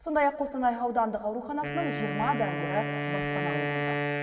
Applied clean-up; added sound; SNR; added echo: none; Wind instrument, woodwind instrument; 2 dB; reverberation time 1.7 s.